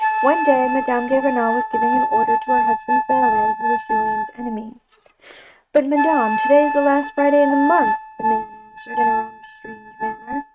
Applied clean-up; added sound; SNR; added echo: neural mask model RNNoise.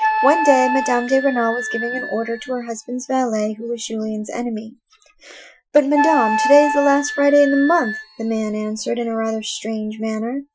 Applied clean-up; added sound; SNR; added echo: classical method Wiener filter.